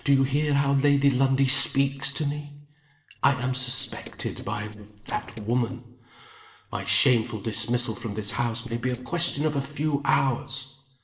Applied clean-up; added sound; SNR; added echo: neural separator model SepFormer DNS4.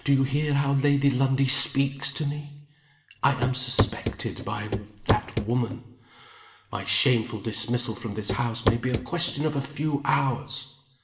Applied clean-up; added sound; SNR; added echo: none; Walk, footsteps / Run / Wood; 2 dB; reverberation time 0.8 s.